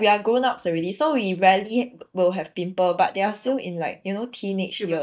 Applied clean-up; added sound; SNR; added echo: neural mask model DeepFilterNet 3.